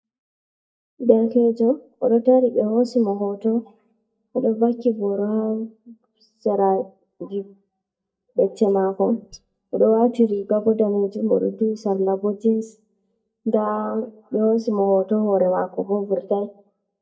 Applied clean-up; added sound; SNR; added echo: neural mask model DeepFilterNet 3.